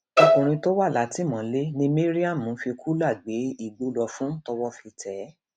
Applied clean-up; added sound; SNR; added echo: none; Bowed string instrument; -5 dB; none.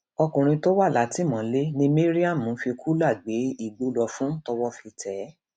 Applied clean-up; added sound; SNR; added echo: none; none; none; none.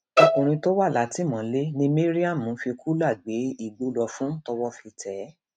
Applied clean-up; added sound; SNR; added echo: neural mask model RNNoise.